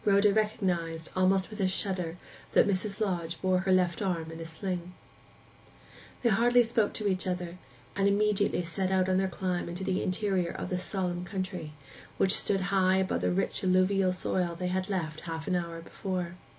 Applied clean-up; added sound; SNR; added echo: none; none; none; none.